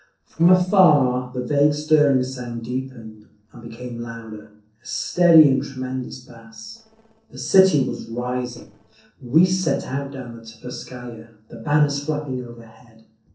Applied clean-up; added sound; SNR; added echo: neural separator model SepFormer DNS4.